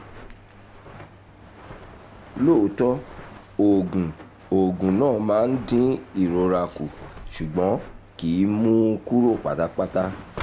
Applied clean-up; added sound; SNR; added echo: none; Walk, footsteps + Sliding door; 17 dB; none.